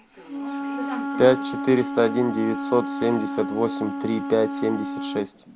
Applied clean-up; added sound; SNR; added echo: none; Wind instrument, woodwind instrument; 6 dB; none.